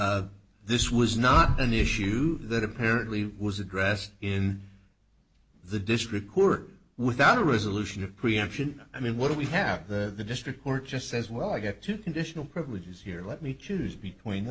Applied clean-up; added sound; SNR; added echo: none; none; none; none.